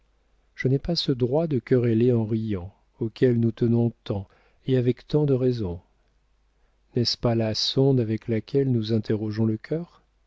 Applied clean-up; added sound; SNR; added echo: none; none; none; none.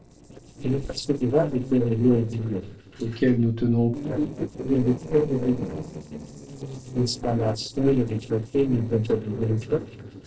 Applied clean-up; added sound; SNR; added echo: neural separator model SepFormer DNS4.